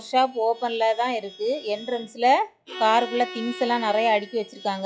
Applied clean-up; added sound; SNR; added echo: classical method log-MMSE.